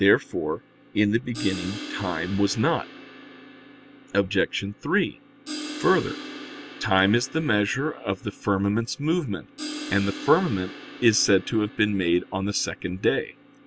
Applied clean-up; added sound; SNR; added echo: none; Crash cymbal; 14 dB; none.